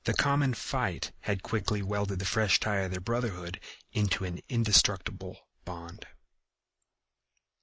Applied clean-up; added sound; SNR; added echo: neural mask model Resemble Enhance denoiser.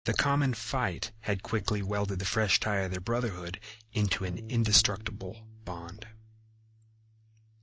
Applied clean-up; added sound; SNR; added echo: neural mask model DeepFilterNet 3.